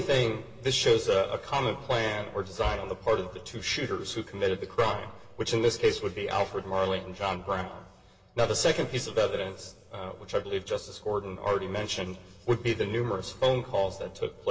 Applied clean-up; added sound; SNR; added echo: none; none; none; reverberation time 2.9 s.